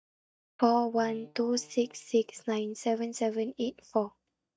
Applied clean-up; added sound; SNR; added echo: neural mask model DeepFilterNet 3.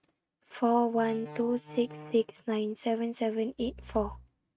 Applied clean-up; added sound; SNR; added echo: neural mask model RNNoise.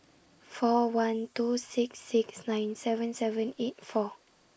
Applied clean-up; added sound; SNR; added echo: neural mask model Resemble Enhance denoiser.